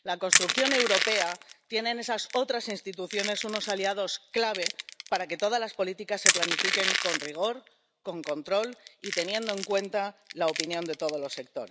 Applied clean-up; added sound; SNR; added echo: none; Crushing; 2 dB; none.